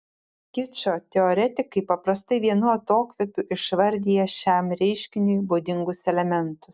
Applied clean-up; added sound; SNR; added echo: none; none; none; none.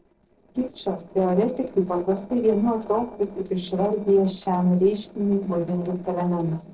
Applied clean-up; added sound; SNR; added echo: neural separator model SepFormer DNS4.